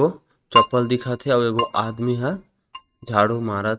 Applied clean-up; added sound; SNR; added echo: neural mask model RNNoise.